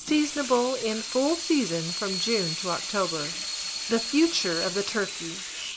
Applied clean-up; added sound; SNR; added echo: none; Sink (filling or washing) / Water tap, faucet; 5 dB; none.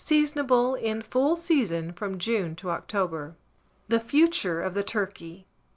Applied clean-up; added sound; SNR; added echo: none; none; none; none.